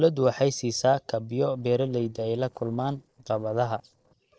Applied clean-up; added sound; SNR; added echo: neural separator model SepFormer DNS4.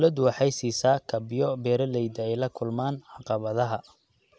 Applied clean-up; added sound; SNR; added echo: none; none; none; none.